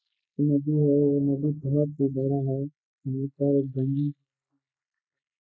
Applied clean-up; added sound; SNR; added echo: neural mask model Resemble Enhance denoiser.